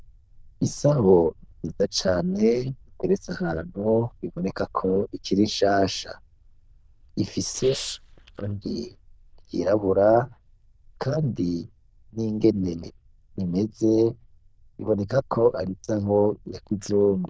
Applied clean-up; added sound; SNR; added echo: neural diffusion model UNIVERSE++.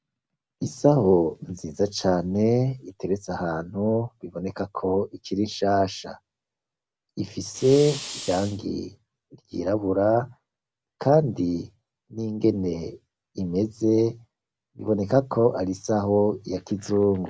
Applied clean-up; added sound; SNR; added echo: none; Fire; 12 dB; none.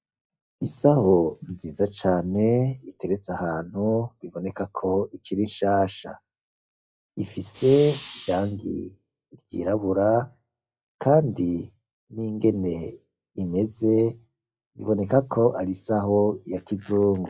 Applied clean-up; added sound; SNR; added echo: classical method log-MMSE.